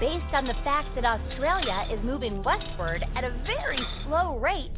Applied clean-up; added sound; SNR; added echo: none; Coin (dropping); 14 dB; none.